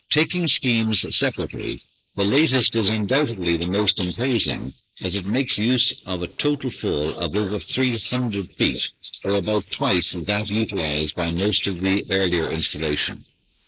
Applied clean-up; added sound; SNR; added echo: neural mask model Resemble Enhance denoiser.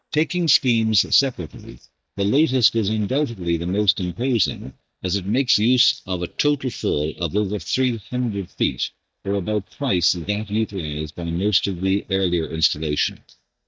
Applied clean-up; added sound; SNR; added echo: neural mask model DeepFilterNet 3.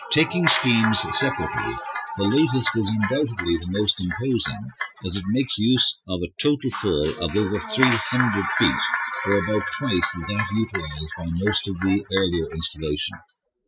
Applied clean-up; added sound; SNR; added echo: classical method Wiener filter.